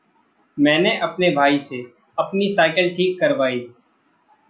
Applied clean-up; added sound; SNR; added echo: none; none; none; none.